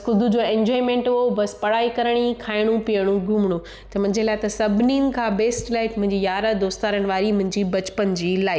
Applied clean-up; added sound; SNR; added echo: none; none; none; none.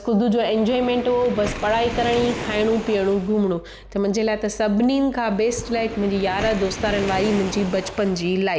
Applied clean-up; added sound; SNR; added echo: none; Waves, surf; 12 dB; none.